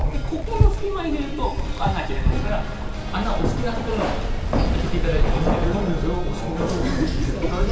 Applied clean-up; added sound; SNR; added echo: none; Keys jangling; -4 dB; reverberation time 2.5 s.